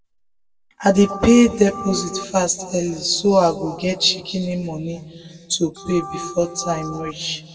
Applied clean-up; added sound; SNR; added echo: none; Organ; 13 dB; reverberation time 1.5 s.